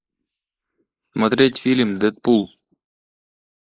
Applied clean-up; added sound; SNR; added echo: neural mask model Resemble Enhance denoiser.